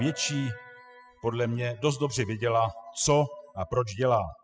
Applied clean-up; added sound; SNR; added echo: classical method spectral subtraction.